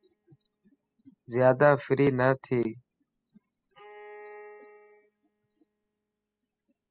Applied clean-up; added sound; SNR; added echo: classical method spectral subtraction.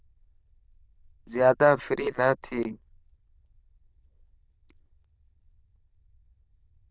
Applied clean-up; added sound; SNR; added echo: neural diffusion model UNIVERSE++.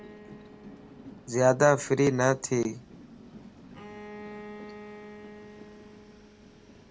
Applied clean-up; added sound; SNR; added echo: none; Bowed string instrument + Train; 16 dB; none.